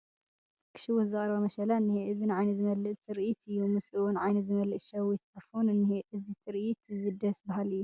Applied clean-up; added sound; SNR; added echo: none; none; none; none.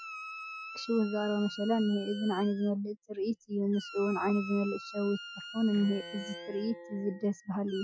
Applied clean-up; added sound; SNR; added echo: classical method Wiener filter.